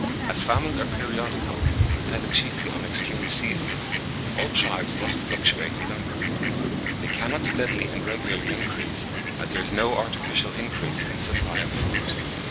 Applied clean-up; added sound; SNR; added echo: none; Fowl; -3 dB; none.